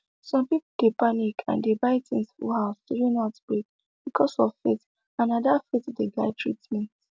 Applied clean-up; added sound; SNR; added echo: none; none; none; none.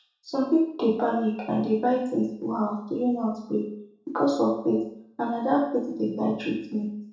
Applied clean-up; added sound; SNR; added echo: none; none; none; reverberation time 0.6 s.